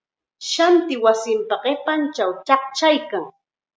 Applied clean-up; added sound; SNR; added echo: none; none; none; none.